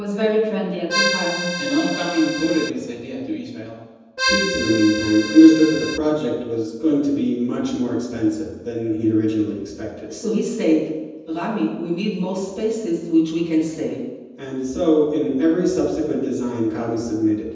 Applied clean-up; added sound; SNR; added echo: none; Accordion; 3 dB; reverberation time 1.1 s.